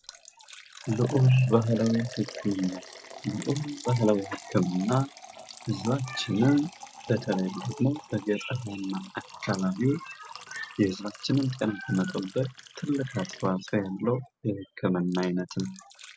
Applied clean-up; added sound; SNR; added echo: none; Liquid; 17 dB; none.